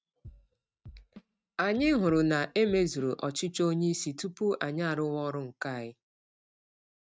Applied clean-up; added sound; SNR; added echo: neural mask model RNNoise.